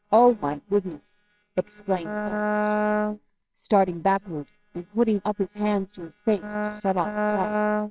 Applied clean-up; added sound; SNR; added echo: neural separator model SepFormer WHAMR!.